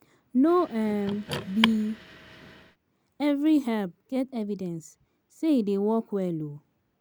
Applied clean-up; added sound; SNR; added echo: none; Car; 8 dB; none.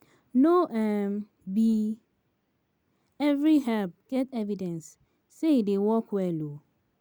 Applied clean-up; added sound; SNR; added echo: none; none; none; none.